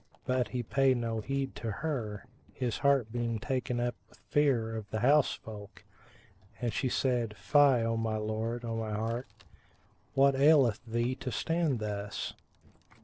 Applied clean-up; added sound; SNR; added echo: neural separator model SepFormer DNS4.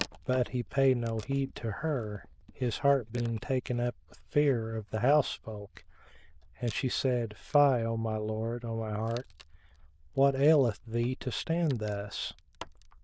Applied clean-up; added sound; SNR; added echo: neural diffusion model UNIVERSE++.